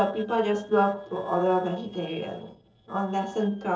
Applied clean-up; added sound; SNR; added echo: neural separator model SepFormer DNS4.